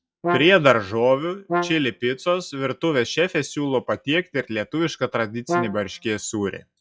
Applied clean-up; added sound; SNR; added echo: classical method log-MMSE.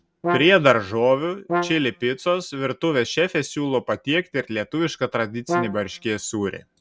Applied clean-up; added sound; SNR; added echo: none; Brass instrument; 6 dB; none.